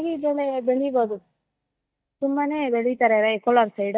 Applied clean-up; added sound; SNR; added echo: neural mask model DeepFilterNet 3.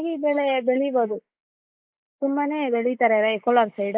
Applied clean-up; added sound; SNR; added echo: neural mask model Resemble Enhance denoiser.